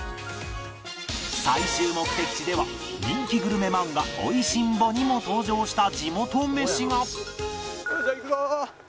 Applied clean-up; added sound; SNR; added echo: none; none; none; none.